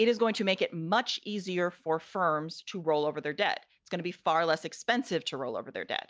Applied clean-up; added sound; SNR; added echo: none; none; none; none.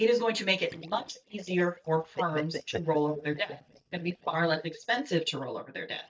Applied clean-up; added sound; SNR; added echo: neural mask model DeepFilterNet 3.